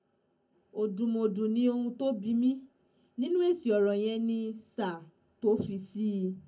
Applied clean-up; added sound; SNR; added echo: none; none; none; reverberation time 0.3 s.